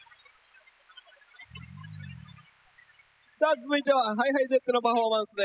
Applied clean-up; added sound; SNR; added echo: classical method spectral subtraction.